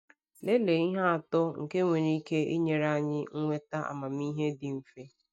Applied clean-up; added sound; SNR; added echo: neural mask model DeepFilterNet 3.